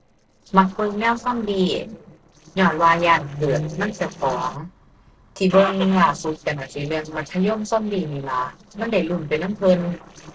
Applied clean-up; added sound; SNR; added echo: neural separator model SepFormer DNS4.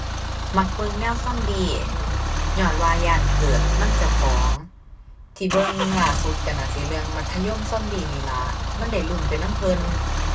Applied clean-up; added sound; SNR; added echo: none; Idling / Engine starting / Accelerating, revving, vroom / Car; -4 dB; reverberation time 0.1 s.